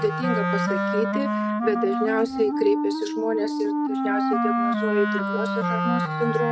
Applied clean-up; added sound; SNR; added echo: neural mask model RNNoise.